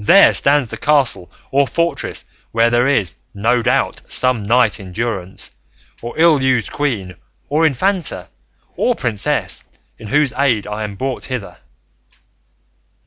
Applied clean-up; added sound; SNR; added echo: none; none; none; none.